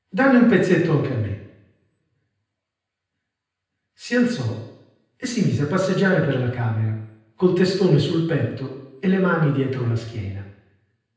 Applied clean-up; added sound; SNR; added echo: none; none; none; reverberation time 0.9 s.